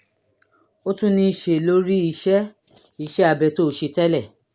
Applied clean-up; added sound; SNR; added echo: none; none; none; none.